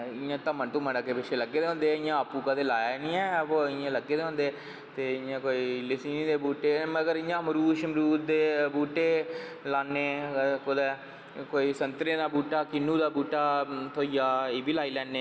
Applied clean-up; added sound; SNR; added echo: none; none; none; none.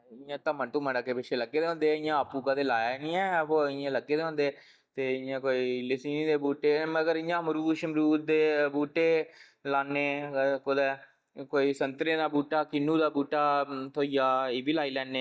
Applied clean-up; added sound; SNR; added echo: neural mask model DeepFilterNet 3.